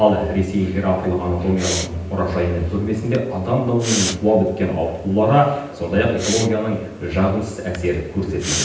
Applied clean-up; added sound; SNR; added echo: none; Respiratory sounds; 12 dB; reverberation time 0.9 s.